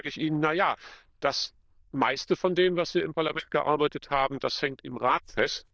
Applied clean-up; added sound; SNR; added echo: neural diffusion model UNIVERSE++.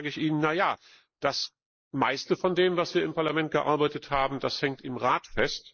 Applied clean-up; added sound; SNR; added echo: neural mask model Resemble Enhance denoiser.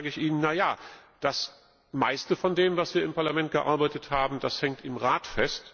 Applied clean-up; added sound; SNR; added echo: none; none; none; none.